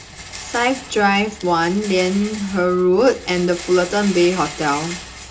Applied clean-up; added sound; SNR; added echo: none; Rattle; 14 dB; reverberation time 0.2 s.